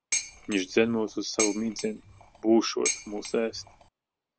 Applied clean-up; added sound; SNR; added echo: none; Dishes, pots, and pans; 6 dB; none.